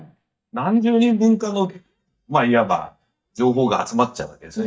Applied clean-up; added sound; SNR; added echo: neural mask model DeepFilterNet 3.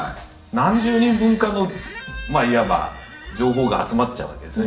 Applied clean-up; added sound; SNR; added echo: none; Squeak; 16 dB; reverberation time 1.1 s.